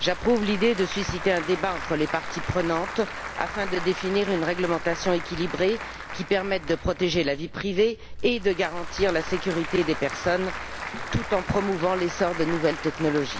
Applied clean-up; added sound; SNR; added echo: none; Applause / Crowd; 8 dB; none.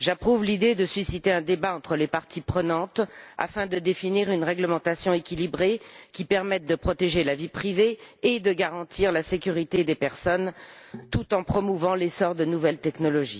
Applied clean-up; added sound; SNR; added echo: none; none; none; none.